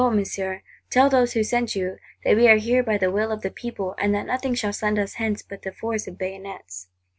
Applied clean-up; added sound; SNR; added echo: none; none; none; none.